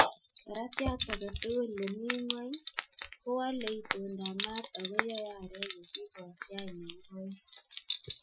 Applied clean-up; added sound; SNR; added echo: classical method Wiener filter.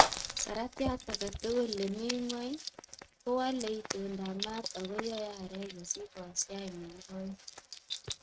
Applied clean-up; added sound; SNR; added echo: neural mask model RNNoise.